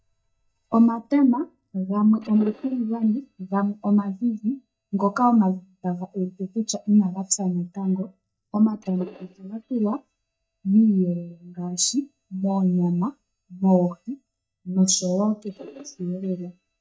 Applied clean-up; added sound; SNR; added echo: neural mask model DeepFilterNet 3.